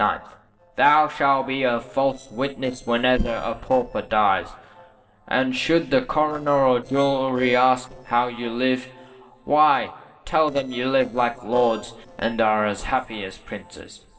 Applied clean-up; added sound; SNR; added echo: neural separator model SepFormer DNS4.